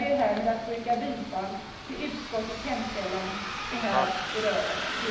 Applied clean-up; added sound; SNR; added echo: none; Bus; 5 dB; reverberation time 0.9 s.